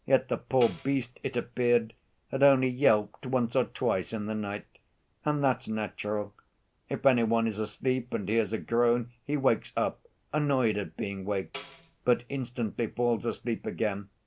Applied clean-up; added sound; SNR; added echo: none; Tambourine; 20 dB; none.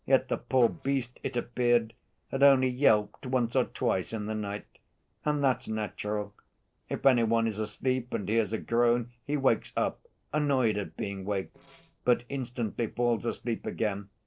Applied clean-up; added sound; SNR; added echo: neural separator model SepFormer DNS4.